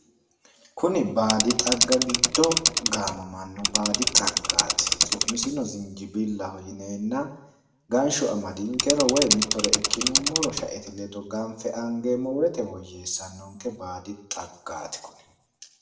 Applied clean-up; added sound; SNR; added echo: none; Mechanisms / Bicycle; -3 dB; reverberation time 0.7 s.